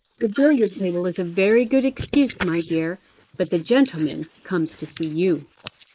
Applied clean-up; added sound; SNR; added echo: neural mask model Resemble Enhance denoiser.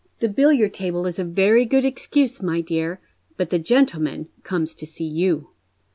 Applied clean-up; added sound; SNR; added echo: none; none; none; none.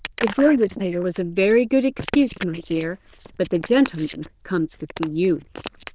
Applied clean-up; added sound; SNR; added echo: neural diffusion model UNIVERSE++.